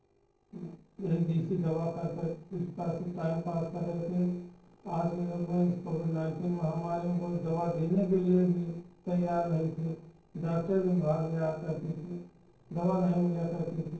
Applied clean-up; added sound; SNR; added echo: neural separator model SepFormer DNS4.